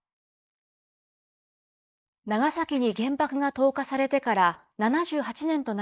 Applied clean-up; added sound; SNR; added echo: neural mask model Resemble Enhance denoiser.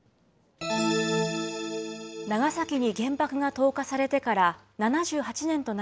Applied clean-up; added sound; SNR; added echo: none; none; none; none.